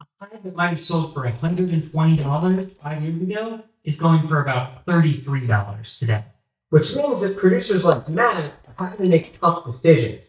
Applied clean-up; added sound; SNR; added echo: neural mask model DeepFilterNet 3.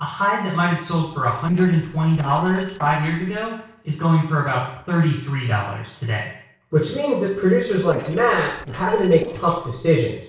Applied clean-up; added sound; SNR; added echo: neural separator model SepFormer DNS4.